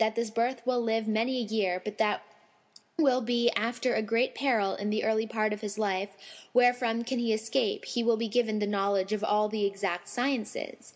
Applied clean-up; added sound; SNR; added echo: none; none; none; none.